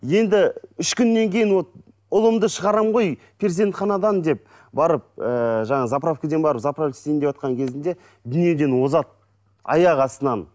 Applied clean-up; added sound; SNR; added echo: none; none; none; none.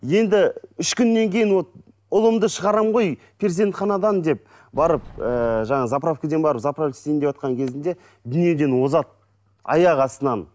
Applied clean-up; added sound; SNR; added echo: none; Sliding door; 19 dB; none.